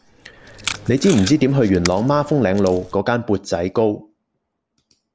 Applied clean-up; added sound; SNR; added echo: none; Packing tape, duct tape; 13 dB; none.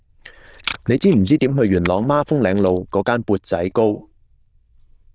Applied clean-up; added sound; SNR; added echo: neural diffusion model UNIVERSE++.